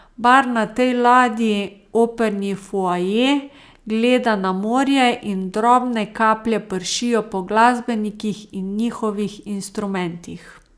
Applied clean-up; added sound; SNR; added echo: none; none; none; none.